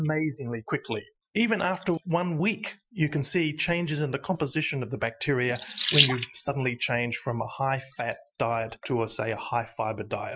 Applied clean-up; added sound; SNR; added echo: classical method Wiener filter.